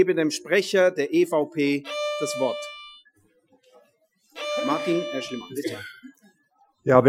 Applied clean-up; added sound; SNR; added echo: classical method Wiener filter.